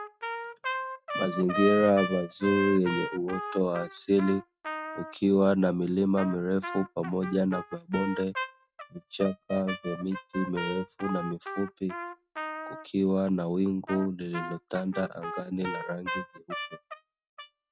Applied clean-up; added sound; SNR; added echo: neural mask model RNNoise.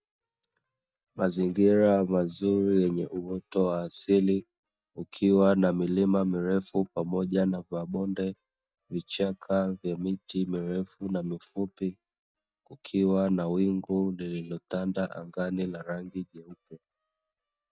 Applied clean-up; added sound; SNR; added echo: neural mask model DeepFilterNet 3.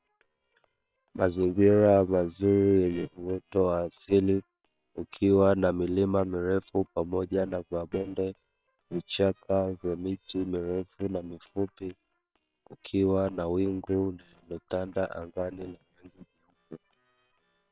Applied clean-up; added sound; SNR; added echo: neural separator model SepFormer WHAM!.